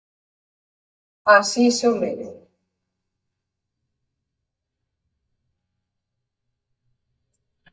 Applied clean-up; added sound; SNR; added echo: neural mask model DeepFilterNet 3.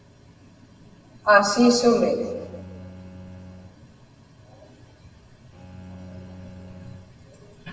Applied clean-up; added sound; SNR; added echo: none; Bowed string instrument; 18 dB; reverberation time 1.2 s.